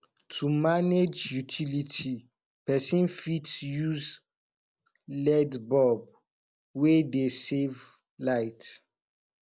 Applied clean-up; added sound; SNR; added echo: none; none; none; none.